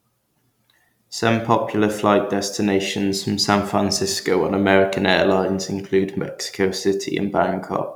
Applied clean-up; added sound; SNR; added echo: none; none; none; none.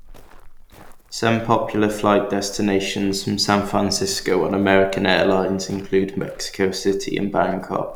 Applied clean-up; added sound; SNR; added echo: none; Walk, footsteps; 19 dB; none.